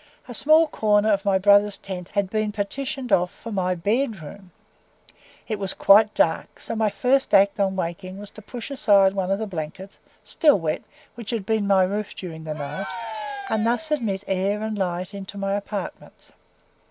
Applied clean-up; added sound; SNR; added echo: none; Cheering; 10 dB; none.